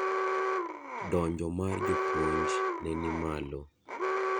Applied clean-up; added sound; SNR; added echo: none; Alarm; -3 dB; none.